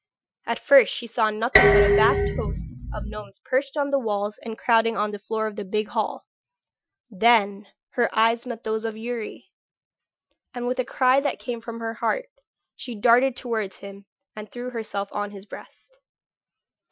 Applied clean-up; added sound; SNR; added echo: classical method Wiener filter.